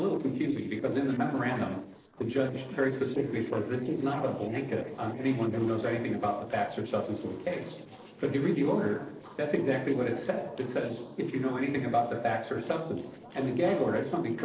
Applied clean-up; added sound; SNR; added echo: neural separator model SepFormer DNS4.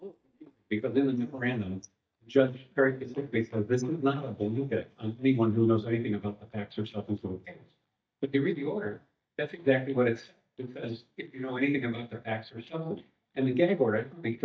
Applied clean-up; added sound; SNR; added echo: neural mask model DeepFilterNet 3.